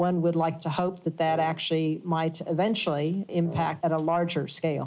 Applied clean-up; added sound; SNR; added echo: none; Wind instrument, woodwind instrument; 17 dB; none.